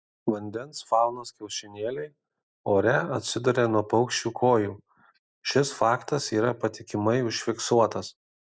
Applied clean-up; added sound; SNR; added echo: none; none; none; none.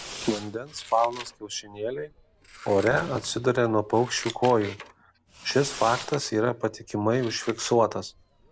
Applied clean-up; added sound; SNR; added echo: none; Fireworks + Scissors; 16 dB; none.